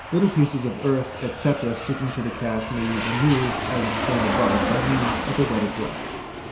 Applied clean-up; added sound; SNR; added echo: none; Aircraft; 4 dB; reverberation time 0.7 s.